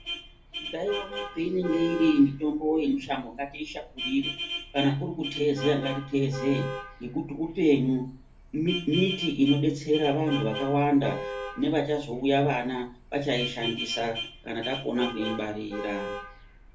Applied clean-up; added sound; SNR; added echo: none; Vehicle horn, car horn, honking; 10 dB; reverberation time 0.3 s.